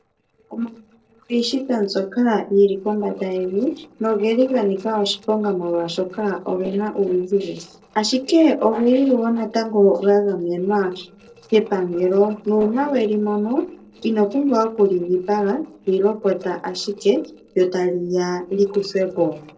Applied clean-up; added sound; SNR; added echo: neural separator model SepFormer DNS4.